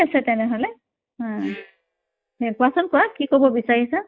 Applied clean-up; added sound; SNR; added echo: neural mask model DeepFilterNet 3.